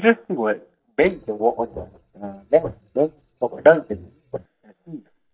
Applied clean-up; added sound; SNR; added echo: neural mask model DeepFilterNet 3.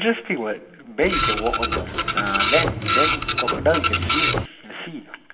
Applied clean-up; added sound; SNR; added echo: none; Printer; -3 dB; reverberation time 0.8 s.